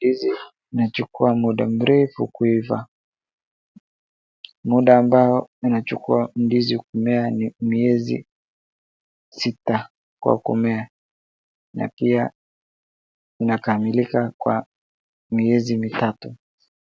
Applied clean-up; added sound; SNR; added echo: none; none; none; none.